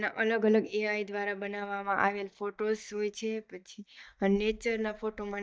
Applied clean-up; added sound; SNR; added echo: neural mask model DeepFilterNet 3.